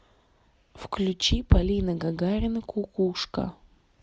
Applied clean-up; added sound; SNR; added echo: none; none; none; none.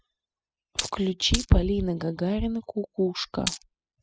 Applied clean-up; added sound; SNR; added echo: classical method spectral subtraction.